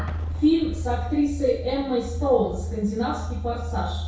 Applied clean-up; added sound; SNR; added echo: none; Explosion; 19 dB; reverberation time 0.6 s.